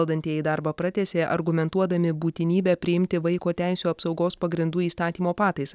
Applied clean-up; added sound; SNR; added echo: none; none; none; none.